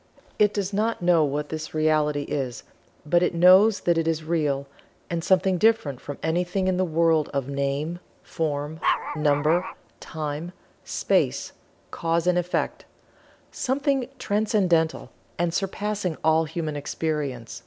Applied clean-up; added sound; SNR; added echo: none; Dog; 5 dB; none.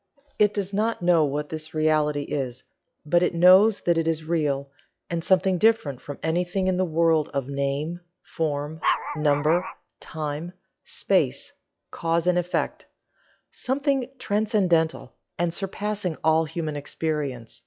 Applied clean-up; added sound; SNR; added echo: classical method log-MMSE.